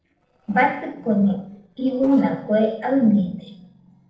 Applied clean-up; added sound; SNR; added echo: neural separator model SepFormer DNS4.